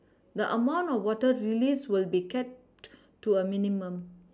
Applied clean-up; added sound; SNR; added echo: none; none; none; none.